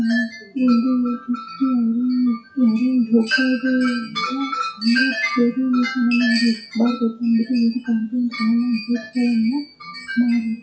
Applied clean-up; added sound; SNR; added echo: classical method WPE with log-MMSE.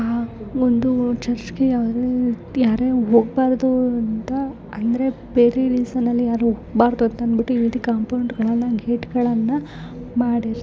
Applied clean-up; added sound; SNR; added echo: none; none; none; none.